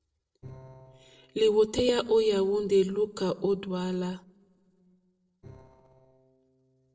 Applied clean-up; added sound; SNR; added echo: neural separator model SepFormer DNS4.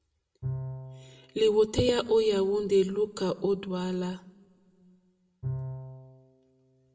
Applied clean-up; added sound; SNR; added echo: none; Bowed string instrument; 13 dB; reverberation time 0.7 s.